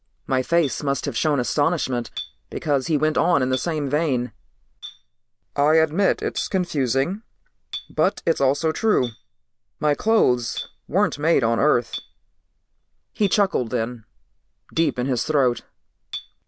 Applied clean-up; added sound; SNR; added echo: none; Chink, clink; 19 dB; none.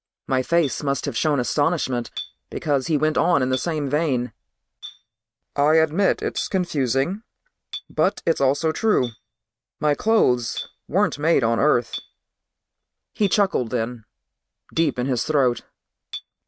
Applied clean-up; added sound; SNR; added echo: neural mask model RNNoise.